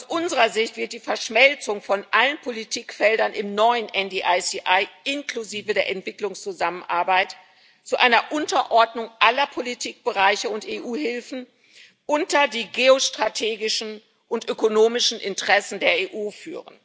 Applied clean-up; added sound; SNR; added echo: none; none; none; none.